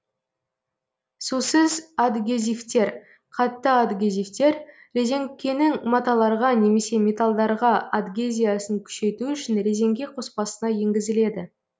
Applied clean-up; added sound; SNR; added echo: none; none; none; none.